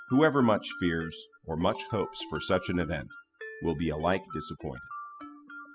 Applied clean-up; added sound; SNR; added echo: classical method spectral subtraction.